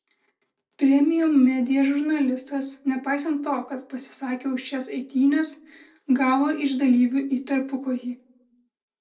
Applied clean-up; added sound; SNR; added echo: none; none; none; reverberation time 0.2 s.